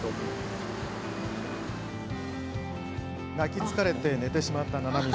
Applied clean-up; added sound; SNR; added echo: none; none; none; none.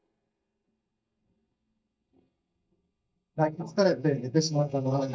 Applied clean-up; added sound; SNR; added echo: neural mask model DeepFilterNet 3.